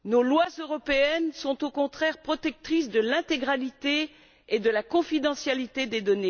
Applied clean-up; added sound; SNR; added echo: none; none; none; none.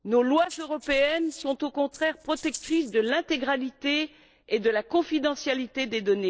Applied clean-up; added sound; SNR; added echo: neural separator model SepFormer DNS4.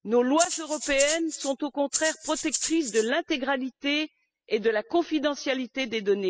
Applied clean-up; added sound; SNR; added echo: classical method spectral subtraction.